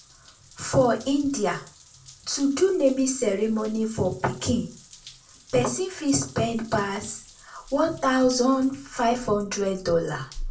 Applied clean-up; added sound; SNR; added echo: none; Drip / Trickle, dribble / Bathtub (filling or washing) / Water tap, faucet; 19 dB; reverberation time 0.2 s.